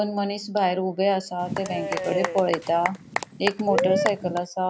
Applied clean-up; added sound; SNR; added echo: none; Applause / Cheering / Clapping; 3 dB; none.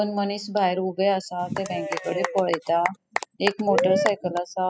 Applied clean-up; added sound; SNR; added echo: classical method spectral subtraction.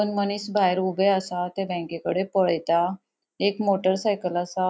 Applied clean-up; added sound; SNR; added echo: none; none; none; none.